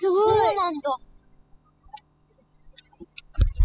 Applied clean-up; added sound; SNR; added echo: classical method spectral subtraction.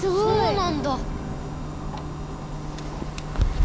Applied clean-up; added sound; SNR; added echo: none; Clock; 1 dB; none.